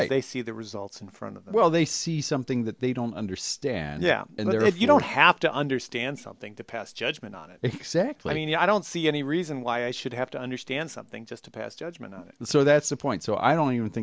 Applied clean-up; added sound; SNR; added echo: none; none; none; none.